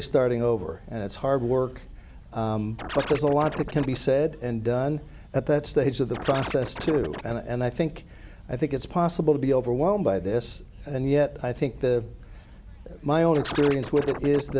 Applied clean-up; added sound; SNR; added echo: none; Scratching (performance technique); 10 dB; none.